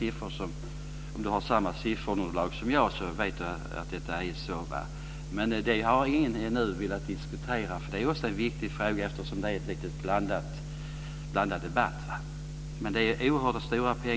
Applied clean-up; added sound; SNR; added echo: none; none; none; none.